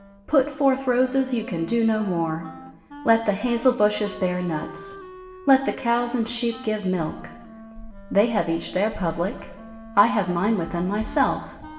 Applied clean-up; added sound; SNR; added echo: none; Wind instrument, woodwind instrument; 19 dB; reverberation time 1.1 s.